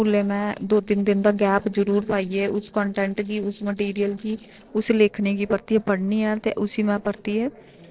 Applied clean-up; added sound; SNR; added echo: neural separator model SepFormer DNS4.